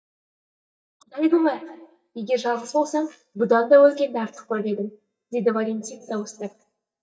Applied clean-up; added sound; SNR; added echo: neural mask model DeepFilterNet 3.